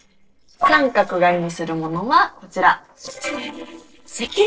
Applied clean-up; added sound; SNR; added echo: neural separator model SepFormer DNS4.